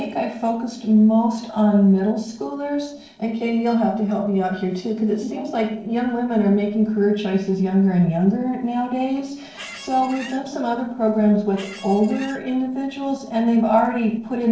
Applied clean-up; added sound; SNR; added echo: neural separator model SepFormer DNS4.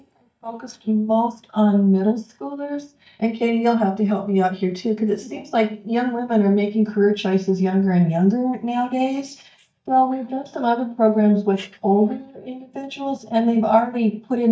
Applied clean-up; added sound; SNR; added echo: neural mask model DeepFilterNet 3.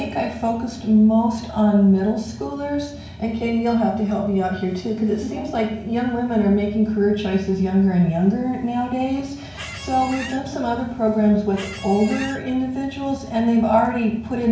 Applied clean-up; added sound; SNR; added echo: none; Squeak; 14 dB; reverberation time 0.6 s.